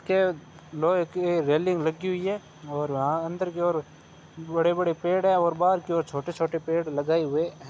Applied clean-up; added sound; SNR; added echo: none; none; none; none.